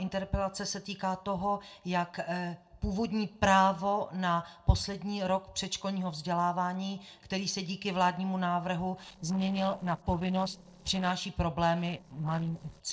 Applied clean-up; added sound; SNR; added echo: neural separator model SepFormer DNS4.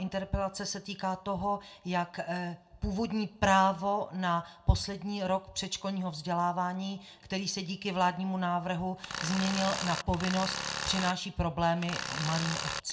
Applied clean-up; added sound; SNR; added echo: none; Tools; 4 dB; reverberation time 0.3 s.